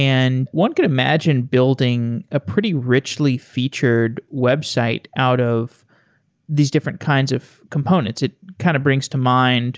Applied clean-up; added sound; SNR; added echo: none; none; none; none.